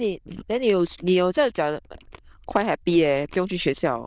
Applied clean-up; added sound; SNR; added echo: neural diffusion model UNIVERSE++.